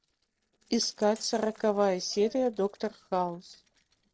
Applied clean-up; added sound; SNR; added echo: neural separator model SepFormer DNS4.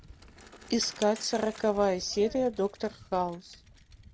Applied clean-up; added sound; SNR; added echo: none; Bicycle; 18 dB; none.